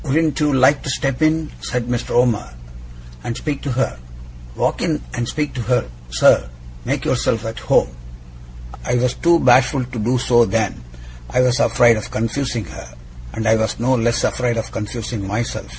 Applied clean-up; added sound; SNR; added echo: none; none; none; none.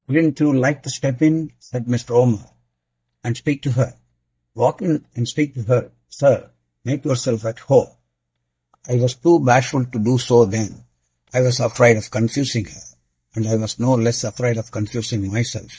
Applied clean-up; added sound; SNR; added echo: neural mask model DeepFilterNet 3.